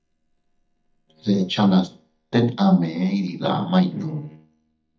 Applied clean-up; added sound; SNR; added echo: neural mask model DeepFilterNet 3.